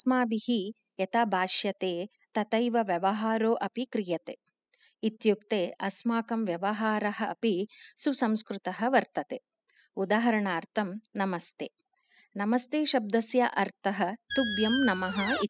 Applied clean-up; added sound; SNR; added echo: classical method spectral subtraction.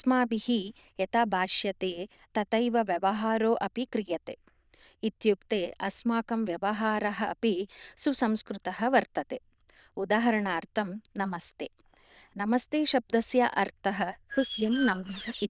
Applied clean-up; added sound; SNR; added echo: neural diffusion model UNIVERSE++.